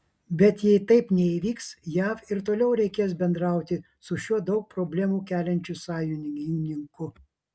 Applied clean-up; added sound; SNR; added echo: none; none; none; none.